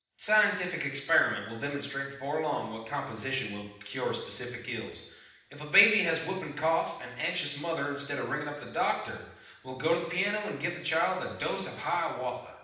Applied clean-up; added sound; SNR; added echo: none; none; none; reverberation time 0.9 s.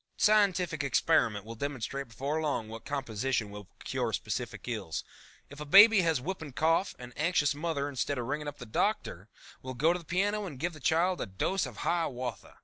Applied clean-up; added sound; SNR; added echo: none; none; none; none.